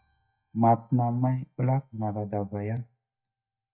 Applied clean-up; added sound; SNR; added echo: neural mask model DeepFilterNet 3.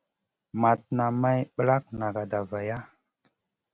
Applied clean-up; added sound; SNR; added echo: none; none; none; none.